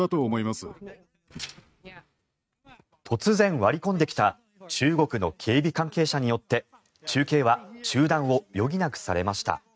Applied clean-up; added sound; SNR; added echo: neural mask model RNNoise.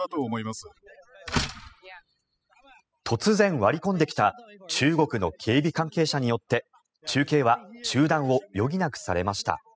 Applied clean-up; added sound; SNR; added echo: classical method spectral subtraction.